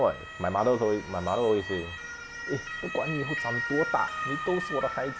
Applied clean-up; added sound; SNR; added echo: none; Motor vehicle (road) / Siren; 6 dB; none.